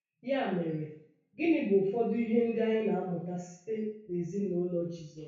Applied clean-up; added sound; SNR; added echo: none; none; none; reverberation time 0.6 s.